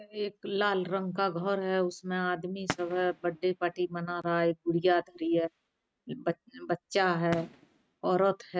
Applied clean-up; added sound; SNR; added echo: neural mask model RNNoise.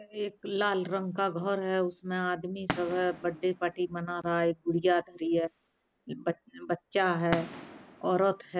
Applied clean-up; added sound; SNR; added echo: none; Fireworks; 15 dB; none.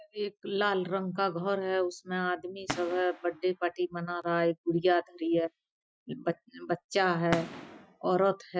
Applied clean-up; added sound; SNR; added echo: classical method Wiener filter.